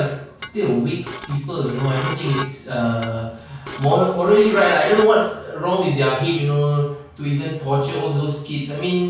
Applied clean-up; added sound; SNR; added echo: none; Dishes, pots, and pans / Glass; 12 dB; reverberation time 0.5 s.